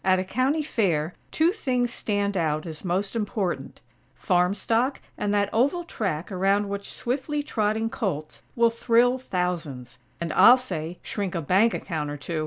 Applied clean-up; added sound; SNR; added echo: none; none; none; none.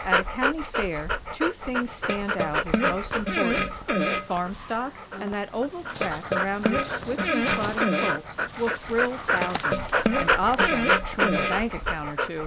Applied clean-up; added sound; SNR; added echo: none; Dog + Fart; -4 dB; none.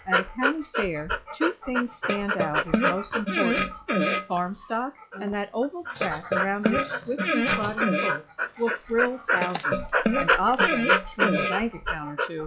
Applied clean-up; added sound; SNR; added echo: classical method log-MMSE.